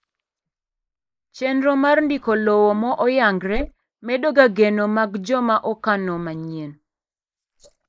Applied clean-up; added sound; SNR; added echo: neural mask model Resemble Enhance denoiser.